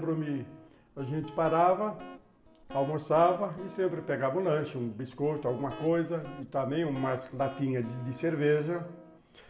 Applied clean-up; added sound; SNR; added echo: none; Guitar; 18 dB; reverberation time 0.8 s.